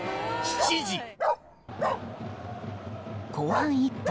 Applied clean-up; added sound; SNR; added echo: none; Bark; 3 dB; none.